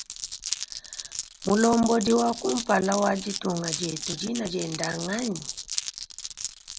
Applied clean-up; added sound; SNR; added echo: none; Glass; 8 dB; none.